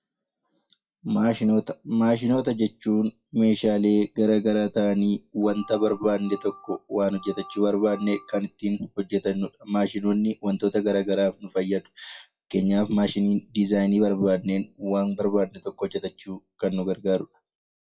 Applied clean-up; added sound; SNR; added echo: classical method WPE with log-MMSE.